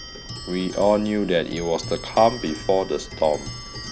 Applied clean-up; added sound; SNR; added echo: none; Clock; 13 dB; none.